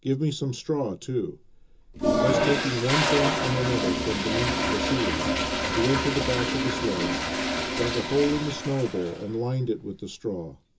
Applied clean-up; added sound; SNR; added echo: none; Toilet flush; 0 dB; reverberation time 0.2 s.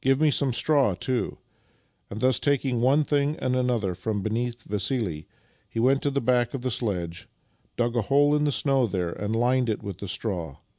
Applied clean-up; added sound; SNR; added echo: none; none; none; none.